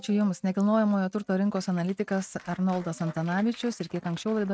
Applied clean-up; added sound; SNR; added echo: neural mask model RNNoise.